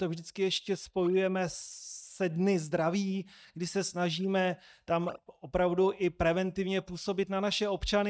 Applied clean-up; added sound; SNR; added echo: neural mask model DeepFilterNet 3.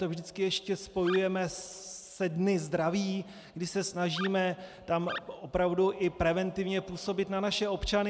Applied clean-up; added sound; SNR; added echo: none; Animal; 13 dB; none.